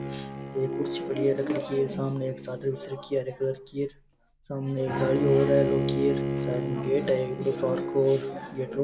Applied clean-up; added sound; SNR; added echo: none; Bowed string instrument; 5 dB; none.